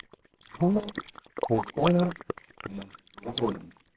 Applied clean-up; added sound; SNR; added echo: neural separator model SepFormer WHAMR!.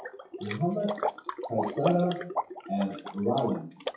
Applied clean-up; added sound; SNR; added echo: classical method WPE with log-MMSE.